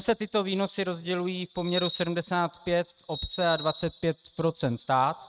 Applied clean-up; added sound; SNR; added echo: neural mask model RNNoise.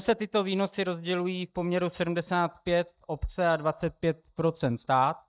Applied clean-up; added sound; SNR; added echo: neural mask model DeepFilterNet 3.